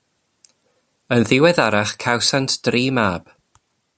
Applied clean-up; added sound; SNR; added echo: none; none; none; none.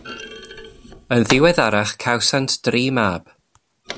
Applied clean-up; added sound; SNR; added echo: none; Thump, thud; 14 dB; none.